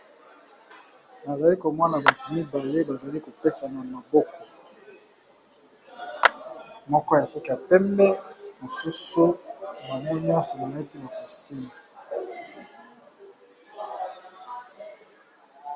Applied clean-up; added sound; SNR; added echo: none; Clapping; 2 dB; none.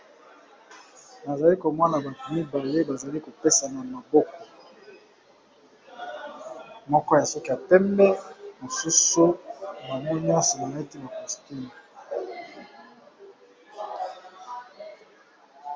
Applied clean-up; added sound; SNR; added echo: none; none; none; none.